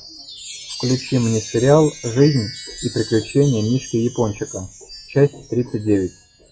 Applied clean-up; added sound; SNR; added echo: classical method log-MMSE.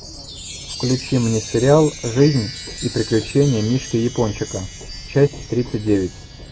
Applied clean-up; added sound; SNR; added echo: none; Chime; 14 dB; none.